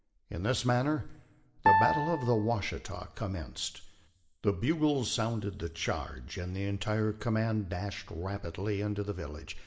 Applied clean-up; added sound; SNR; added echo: none; Piano; -3 dB; reverberation time 0.7 s.